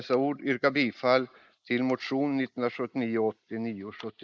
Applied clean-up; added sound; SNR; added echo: neural mask model Resemble Enhance denoiser.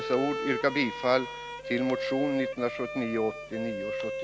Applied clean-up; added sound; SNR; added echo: none; Bowed string instrument; 5 dB; none.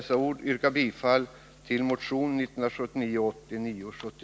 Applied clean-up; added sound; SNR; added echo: none; none; none; none.